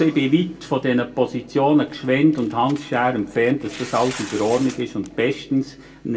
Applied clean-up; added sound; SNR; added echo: none; Tearing; 18 dB; reverberation time 0.2 s.